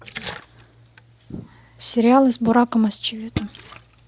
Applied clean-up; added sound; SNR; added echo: none; Splash, splatter; 16 dB; none.